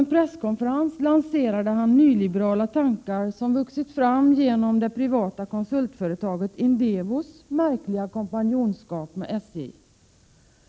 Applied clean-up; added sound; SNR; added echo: none; none; none; none.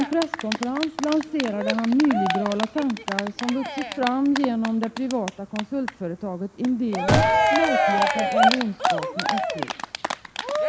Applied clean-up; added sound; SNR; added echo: none; Cheering + Gunshot, gunfire; 0 dB; none.